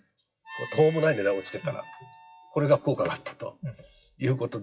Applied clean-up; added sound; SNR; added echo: classical method WPE with log-MMSE.